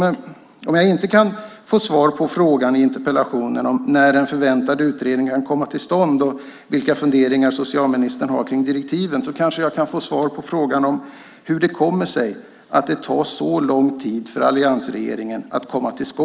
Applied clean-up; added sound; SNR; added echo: none; none; none; none.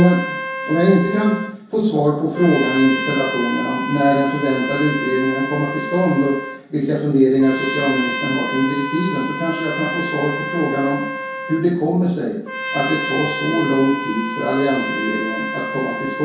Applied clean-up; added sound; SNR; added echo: none; Trumpet; 7 dB; reverberation time 0.6 s.